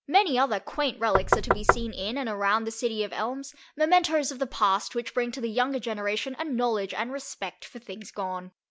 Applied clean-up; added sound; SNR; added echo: none; Knock; -2 dB; none.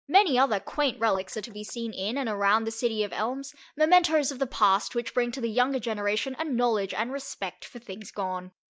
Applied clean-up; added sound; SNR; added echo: neural mask model DeepFilterNet 3.